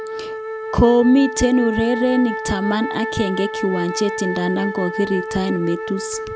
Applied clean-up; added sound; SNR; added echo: none; Wind instrument, woodwind instrument; 7 dB; none.